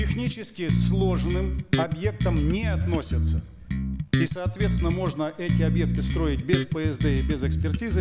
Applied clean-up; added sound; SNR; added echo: none; Bass guitar; -5 dB; none.